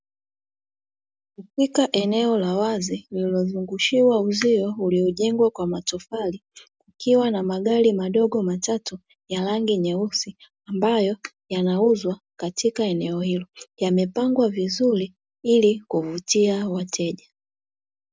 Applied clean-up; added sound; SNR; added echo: none; none; none; none.